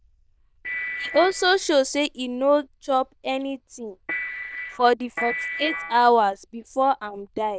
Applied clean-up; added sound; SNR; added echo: neural diffusion model UNIVERSE++.